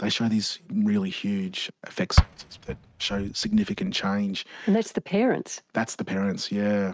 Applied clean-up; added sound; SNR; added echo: neural mask model RNNoise.